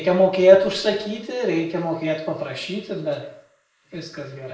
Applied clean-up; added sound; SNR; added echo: neural mask model Resemble Enhance denoiser.